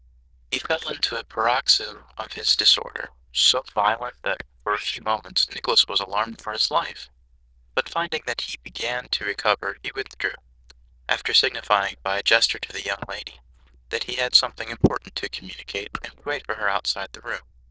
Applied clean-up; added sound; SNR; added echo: neural diffusion model UNIVERSE++.